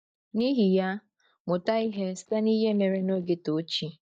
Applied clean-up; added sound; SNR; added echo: neural mask model DeepFilterNet 3.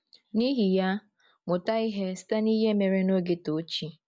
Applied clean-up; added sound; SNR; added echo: none; none; none; none.